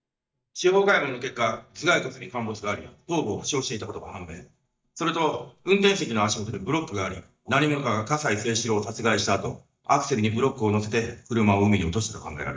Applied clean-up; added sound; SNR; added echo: neural mask model DeepFilterNet 3.